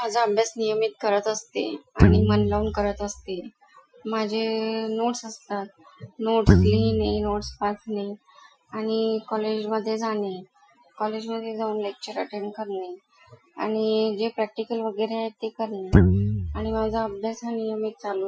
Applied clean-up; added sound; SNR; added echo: classical method Wiener filter.